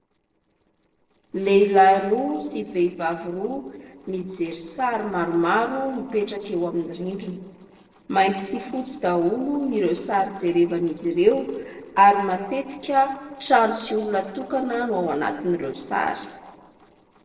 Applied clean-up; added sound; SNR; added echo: neural separator model SepFormer DNS4.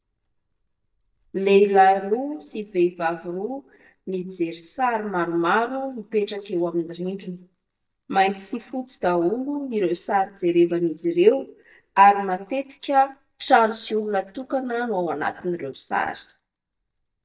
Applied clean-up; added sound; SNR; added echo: neural mask model DeepFilterNet 3.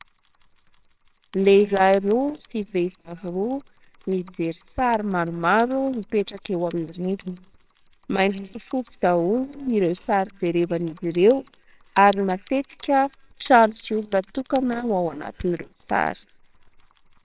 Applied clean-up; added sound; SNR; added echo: neural separator model SepFormer WHAMR!.